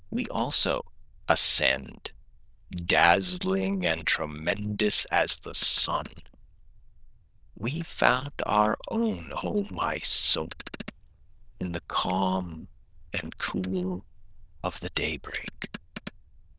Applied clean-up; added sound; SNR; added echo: neural diffusion model UNIVERSE++.